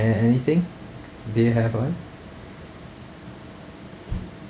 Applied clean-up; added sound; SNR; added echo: none; Thump, thud + Motor vehicle (road); 17 dB; none.